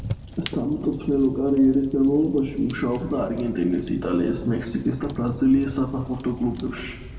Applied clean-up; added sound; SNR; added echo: none; Fire; 14 dB; reverberation time 1.6 s.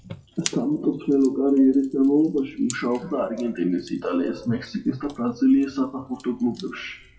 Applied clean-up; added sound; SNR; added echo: classical method WPE with log-MMSE.